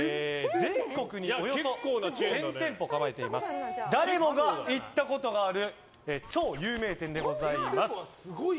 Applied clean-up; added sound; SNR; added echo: none; Scratching (performance technique); 17 dB; none.